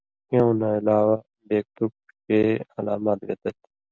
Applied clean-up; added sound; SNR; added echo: none; none; none; none.